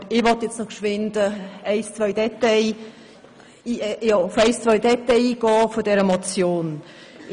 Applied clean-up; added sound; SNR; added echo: none; none; none; none.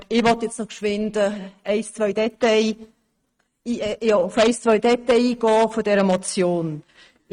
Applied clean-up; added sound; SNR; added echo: neural mask model RNNoise.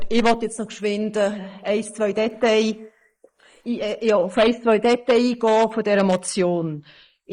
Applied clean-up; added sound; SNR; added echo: neural mask model Resemble Enhance denoiser.